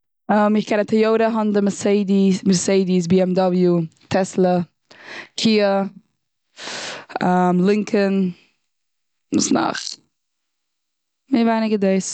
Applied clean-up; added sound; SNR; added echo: none; none; none; none.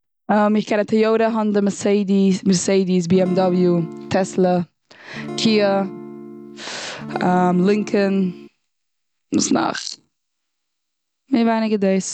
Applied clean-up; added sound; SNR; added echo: none; Acoustic guitar / Strum; 12 dB; none.